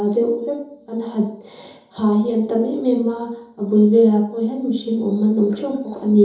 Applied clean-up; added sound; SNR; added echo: none; none; none; reverberation time 2.8 s.